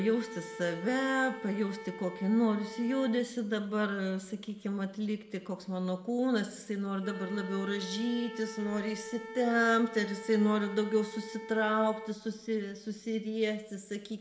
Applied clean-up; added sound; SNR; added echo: none; Wind instrument, woodwind instrument; 15 dB; reverberation time 0.7 s.